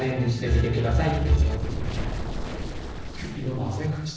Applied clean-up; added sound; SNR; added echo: neural separator model SepFormer DNS4.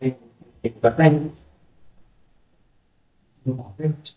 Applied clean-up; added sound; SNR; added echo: neural mask model DeepFilterNet 3.